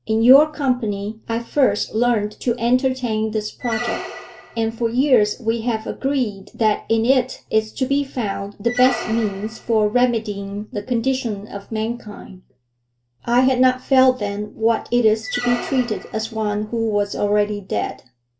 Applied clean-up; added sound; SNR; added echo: none; Squeak; 12 dB; reverberation time 0.2 s.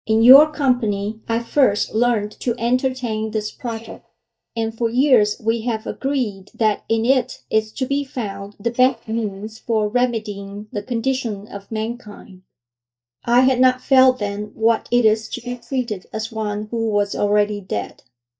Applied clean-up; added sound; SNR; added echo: neural mask model DeepFilterNet 3.